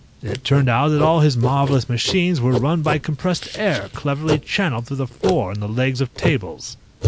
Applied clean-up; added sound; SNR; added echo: none; Writing; 9 dB; none.